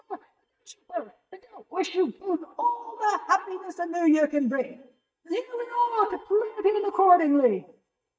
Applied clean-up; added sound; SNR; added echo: neural mask model DeepFilterNet 3.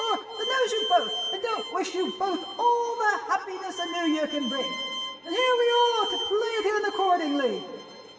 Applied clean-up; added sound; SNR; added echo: none; Bowed string instrument; 9 dB; reverberation time 2.4 s.